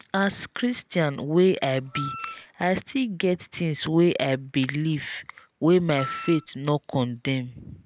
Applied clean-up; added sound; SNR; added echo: none; Wind instrument, woodwind instrument; 11 dB; none.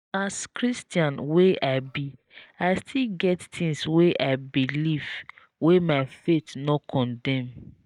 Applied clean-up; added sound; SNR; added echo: neural mask model DeepFilterNet 3.